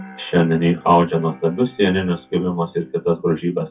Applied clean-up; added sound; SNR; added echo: classical method WPE with log-MMSE.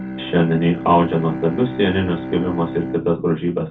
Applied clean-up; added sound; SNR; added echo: none; Bowed string instrument; 9 dB; reverberation time 0.3 s.